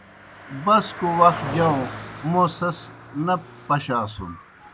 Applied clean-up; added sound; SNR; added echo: none; Car passing by; 13 dB; none.